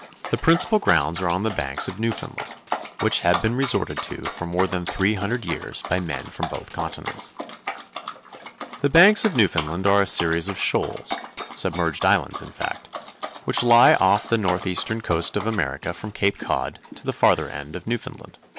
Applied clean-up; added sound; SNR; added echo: none; Dog; 10 dB; none.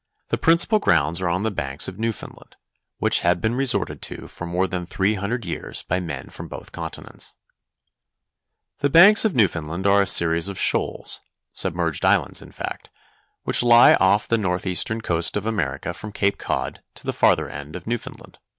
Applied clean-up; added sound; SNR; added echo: none; none; none; none.